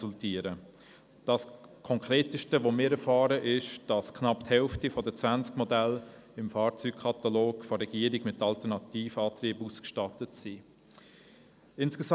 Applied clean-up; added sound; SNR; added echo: none; none; none; none.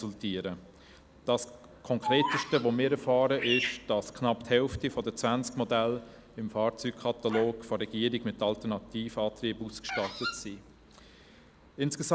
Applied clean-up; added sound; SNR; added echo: none; Bird vocalization, bird call, bird song; 10 dB; none.